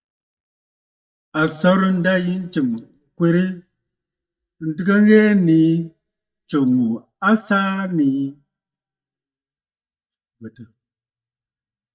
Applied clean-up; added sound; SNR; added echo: neural mask model DeepFilterNet 3.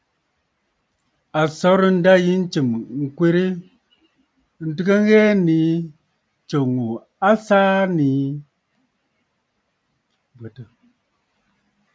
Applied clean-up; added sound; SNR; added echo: none; none; none; none.